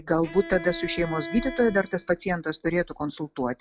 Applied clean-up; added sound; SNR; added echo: classical method log-MMSE.